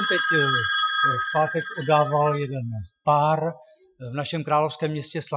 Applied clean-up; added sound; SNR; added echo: classical method Wiener filter.